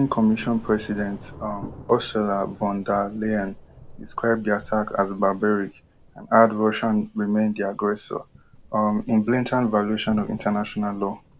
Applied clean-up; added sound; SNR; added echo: none; Thunder / Rain; 20 dB; none.